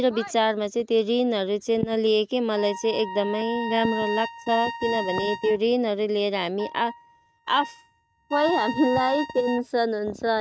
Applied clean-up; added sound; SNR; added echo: neural mask model RNNoise.